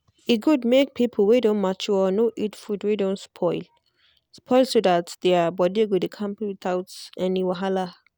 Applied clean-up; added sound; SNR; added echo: none; none; none; none.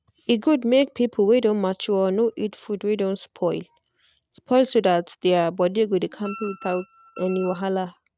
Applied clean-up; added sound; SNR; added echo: neural mask model RNNoise.